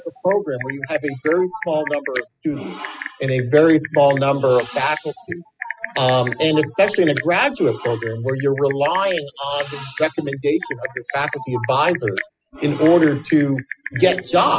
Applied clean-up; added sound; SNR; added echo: classical method spectral subtraction.